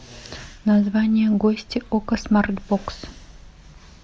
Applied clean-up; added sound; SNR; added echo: none; none; none; none.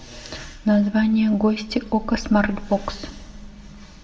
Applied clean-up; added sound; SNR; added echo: none; none; none; reverberation time 0.8 s.